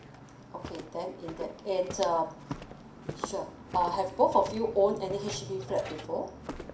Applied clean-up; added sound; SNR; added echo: none; Walk, footsteps; 11 dB; reverberation time 0.5 s.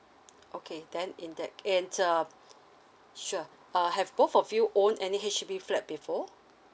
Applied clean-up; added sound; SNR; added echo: none; none; none; none.